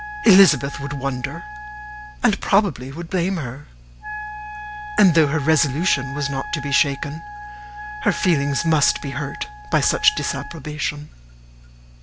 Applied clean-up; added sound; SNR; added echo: none; Wind instrument, woodwind instrument; 13 dB; none.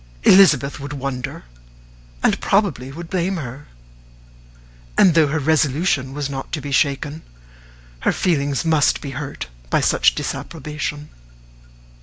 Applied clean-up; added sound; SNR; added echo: none; none; none; none.